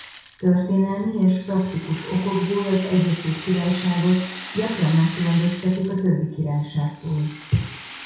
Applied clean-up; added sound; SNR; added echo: none; Rattle (instrument); 16 dB; reverberation time 0.6 s.